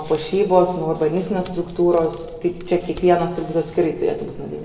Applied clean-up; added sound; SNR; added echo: none; Hands; 19 dB; reverberation time 1.1 s.